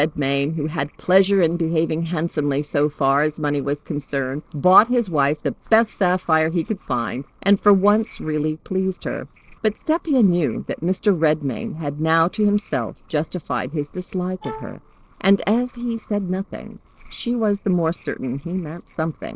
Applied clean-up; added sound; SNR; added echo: neural separator model SepFormer DNS4.